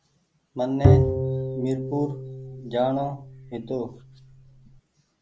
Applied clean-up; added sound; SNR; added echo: none; Bowed string instrument; -5 dB; none.